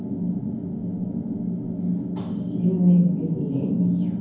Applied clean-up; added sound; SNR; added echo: none; none; none; reverberation time 0.9 s.